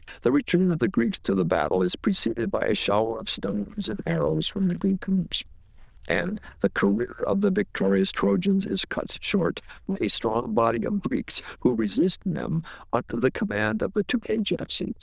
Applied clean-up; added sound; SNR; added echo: neural diffusion model UNIVERSE++.